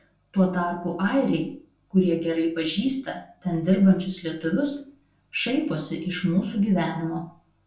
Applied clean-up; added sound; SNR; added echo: none; none; none; reverberation time 0.3 s.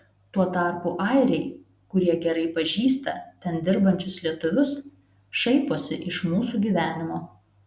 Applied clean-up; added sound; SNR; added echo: none; none; none; none.